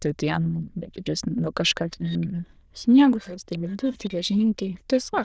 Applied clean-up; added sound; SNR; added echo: neural diffusion model UNIVERSE++.